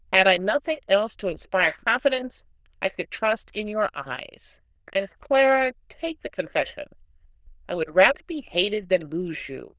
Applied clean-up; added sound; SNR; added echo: neural diffusion model UNIVERSE++.